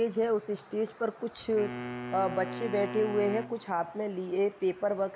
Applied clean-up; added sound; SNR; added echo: none; Wind instrument, woodwind instrument; 10 dB; none.